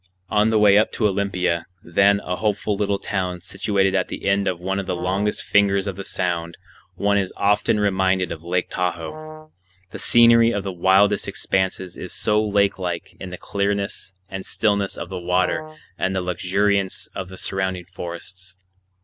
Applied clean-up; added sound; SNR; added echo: none; Brass instrument; 13 dB; none.